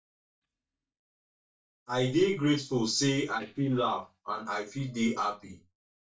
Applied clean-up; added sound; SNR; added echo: neural mask model DeepFilterNet 3.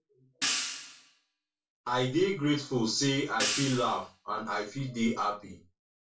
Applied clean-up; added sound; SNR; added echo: none; Hi-hat; 5 dB; reverberation time 0.2 s.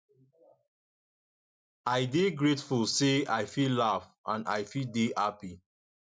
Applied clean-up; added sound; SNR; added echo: none; none; none; none.